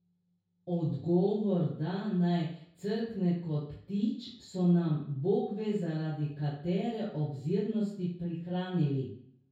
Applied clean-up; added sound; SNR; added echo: none; none; none; reverberation time 0.6 s.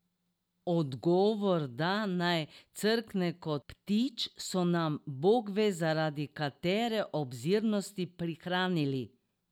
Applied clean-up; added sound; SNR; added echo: none; none; none; none.